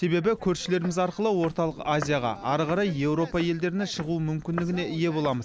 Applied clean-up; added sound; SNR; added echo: none; Walk, footsteps; 18 dB; none.